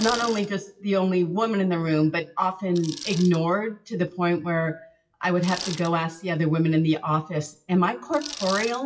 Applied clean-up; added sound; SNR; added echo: classical method WPE with log-MMSE.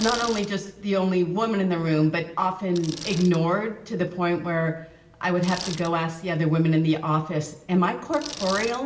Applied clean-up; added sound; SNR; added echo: none; Bicycle; 16 dB; reverberation time 0.8 s.